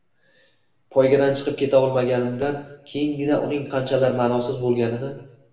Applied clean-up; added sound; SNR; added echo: none; none; none; reverberation time 0.8 s.